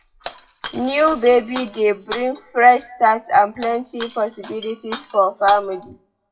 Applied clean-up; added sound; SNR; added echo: classical method WPE with log-MMSE.